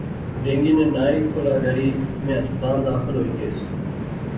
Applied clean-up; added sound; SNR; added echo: none; Train; 6 dB; reverberation time 0.6 s.